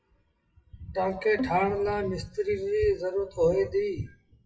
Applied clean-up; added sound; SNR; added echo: classical method WPE with log-MMSE.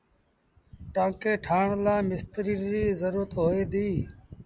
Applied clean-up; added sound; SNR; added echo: none; none; none; none.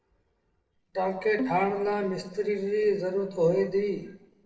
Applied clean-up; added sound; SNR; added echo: neural separator model SepFormer DNS4.